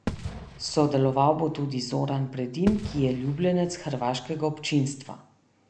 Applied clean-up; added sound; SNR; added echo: none; Fireworks; 13 dB; none.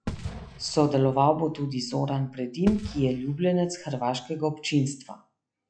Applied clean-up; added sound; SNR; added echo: classical method log-MMSE.